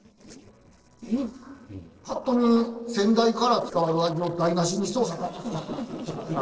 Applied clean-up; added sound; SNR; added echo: neural separator model SepFormer DNS4.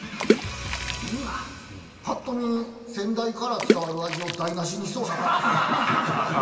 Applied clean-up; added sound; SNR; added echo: none; Water / Splash, splatter; 3 dB; reverberation time 2.6 s.